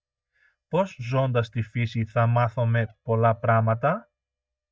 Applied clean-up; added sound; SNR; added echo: neural mask model DeepFilterNet 3.